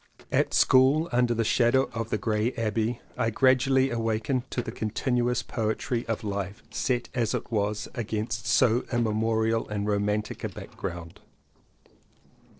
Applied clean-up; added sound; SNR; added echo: neural separator model SepFormer DNS4.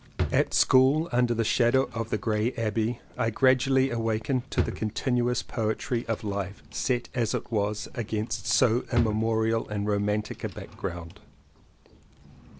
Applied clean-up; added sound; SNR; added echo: none; Drawer open or close; 13 dB; none.